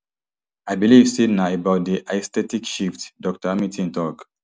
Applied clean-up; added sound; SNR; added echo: none; none; none; none.